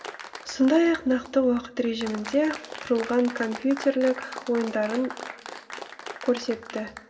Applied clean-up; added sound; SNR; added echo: none; Applause; 14 dB; reverberation time 1.5 s.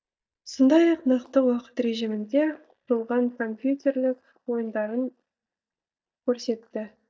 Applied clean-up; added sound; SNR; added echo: neural mask model DeepFilterNet 3.